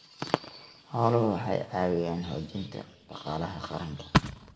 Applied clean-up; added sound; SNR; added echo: none; none; none; reverberation time 1.9 s.